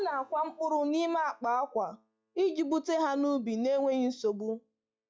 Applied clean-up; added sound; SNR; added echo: classical method log-MMSE.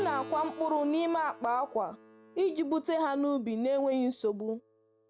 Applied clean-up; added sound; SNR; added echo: none; Keyboard (musical); 18 dB; none.